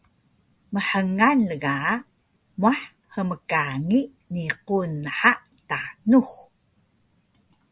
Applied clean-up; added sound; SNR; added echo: none; none; none; none.